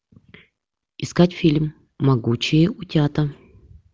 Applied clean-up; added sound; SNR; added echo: none; none; none; none.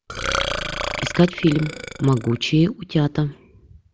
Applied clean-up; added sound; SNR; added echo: none; Burping, eructation; 6 dB; none.